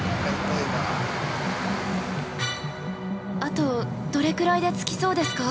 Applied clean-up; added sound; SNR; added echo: none; none; none; none.